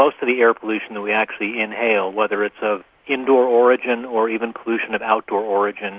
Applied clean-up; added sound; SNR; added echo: none; none; none; none.